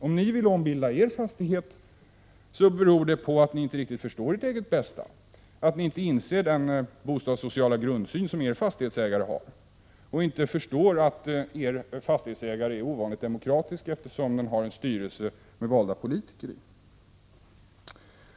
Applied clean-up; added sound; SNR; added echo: none; none; none; none.